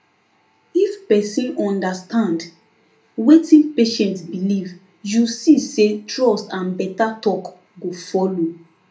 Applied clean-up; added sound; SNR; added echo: none; none; none; reverberation time 0.3 s.